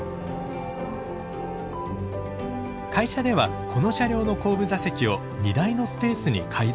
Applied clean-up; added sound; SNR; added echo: none; Doorbell; 17 dB; none.